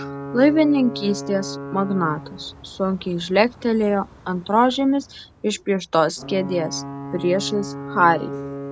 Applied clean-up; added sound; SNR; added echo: none; Alarm / Ocean / Boat, Water vehicle; 12 dB; none.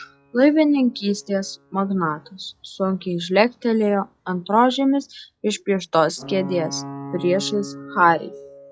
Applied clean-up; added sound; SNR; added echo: classical method log-MMSE.